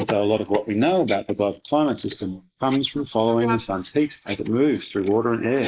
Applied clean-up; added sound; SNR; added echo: neural mask model Resemble Enhance denoiser.